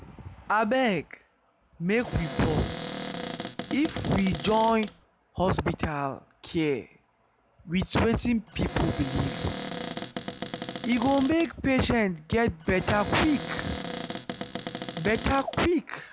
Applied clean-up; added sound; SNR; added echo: none; Cupboard open or close; 8 dB; none.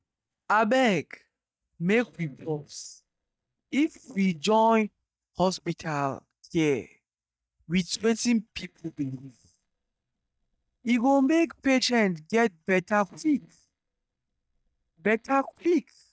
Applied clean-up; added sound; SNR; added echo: neural mask model DeepFilterNet 3.